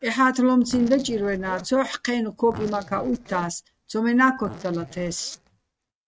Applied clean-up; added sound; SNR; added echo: neural mask model RNNoise.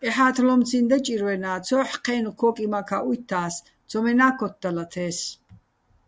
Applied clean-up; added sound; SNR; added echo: none; none; none; none.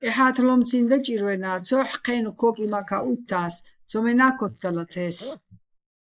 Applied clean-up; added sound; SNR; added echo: neural mask model Resemble Enhance denoiser.